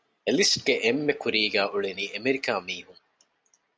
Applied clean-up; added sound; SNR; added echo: none; none; none; none.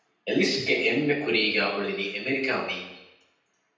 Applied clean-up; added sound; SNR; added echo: none; none; none; reverberation time 0.9 s.